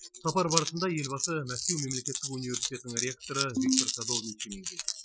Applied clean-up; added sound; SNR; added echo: classical method Wiener filter.